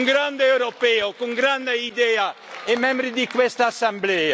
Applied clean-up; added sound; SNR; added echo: none; none; none; none.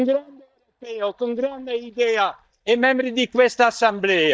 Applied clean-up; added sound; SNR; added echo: neural mask model DeepFilterNet 3.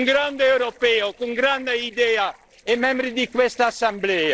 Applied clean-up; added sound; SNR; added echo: neural separator model SepFormer DNS4.